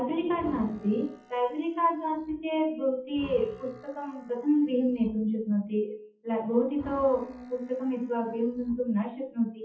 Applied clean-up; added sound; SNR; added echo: classical method WPE with log-MMSE.